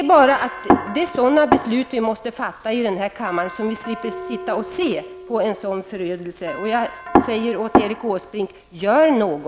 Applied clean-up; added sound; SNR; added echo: none; Doorbell + Keyboard (musical); 17 dB; none.